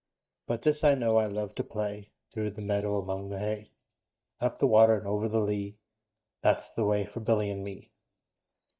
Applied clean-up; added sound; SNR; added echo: neural mask model DeepFilterNet 3.